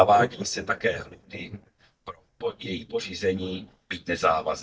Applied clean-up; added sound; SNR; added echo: neural mask model DeepFilterNet 3.